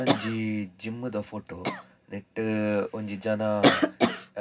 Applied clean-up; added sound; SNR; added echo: none; Cough; -2 dB; reverberation time 0.4 s.